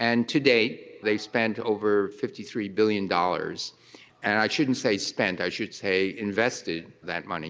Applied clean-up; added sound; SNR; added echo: none; none; none; none.